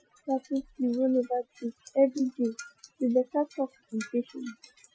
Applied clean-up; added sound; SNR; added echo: classical method Wiener filter.